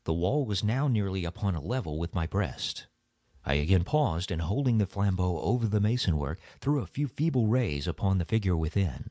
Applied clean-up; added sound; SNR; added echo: none; none; none; none.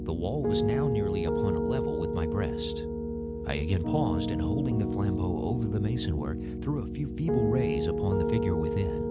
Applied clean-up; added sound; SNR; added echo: none; Piano; -2 dB; none.